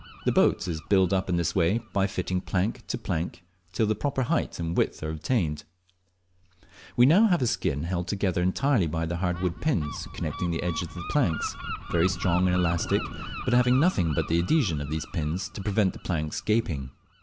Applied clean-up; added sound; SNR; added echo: none; Gull, seagull; 14 dB; none.